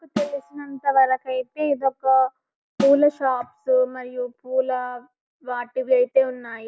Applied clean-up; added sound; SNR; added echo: none; Snare drum; 14 dB; none.